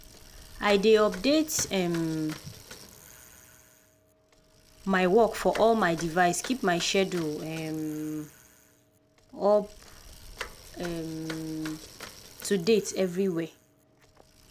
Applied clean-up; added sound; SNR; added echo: none; Bicycle; 18 dB; none.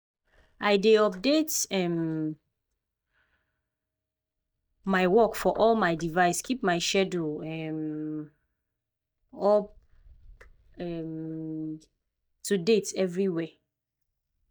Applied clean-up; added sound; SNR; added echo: neural mask model DeepFilterNet 3.